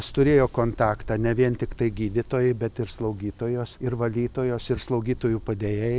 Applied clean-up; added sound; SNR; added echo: none; none; none; none.